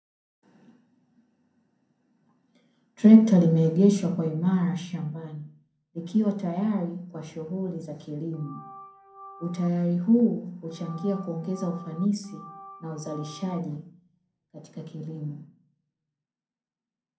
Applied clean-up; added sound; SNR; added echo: none; Organ; 19 dB; reverberation time 0.6 s.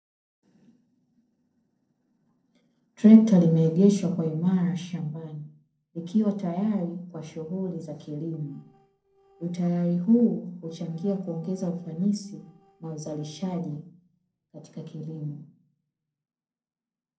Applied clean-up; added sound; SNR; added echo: neural separator model SepFormer DNS4.